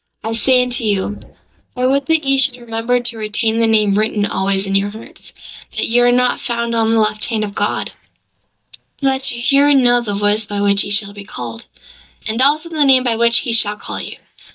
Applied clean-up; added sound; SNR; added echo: neural mask model DeepFilterNet 3.